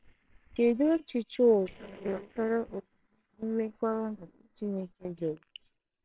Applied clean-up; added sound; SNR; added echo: neural separator model SepFormer WHAMR!.